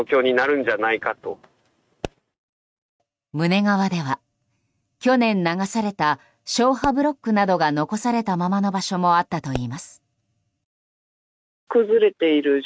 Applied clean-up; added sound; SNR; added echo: neural mask model RNNoise.